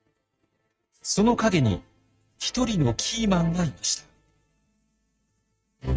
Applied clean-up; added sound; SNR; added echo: neural mask model RNNoise.